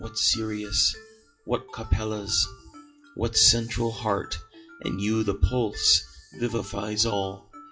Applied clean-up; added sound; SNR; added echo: classical method WPE with log-MMSE.